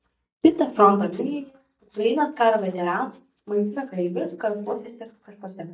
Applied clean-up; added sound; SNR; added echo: neural mask model DeepFilterNet 3.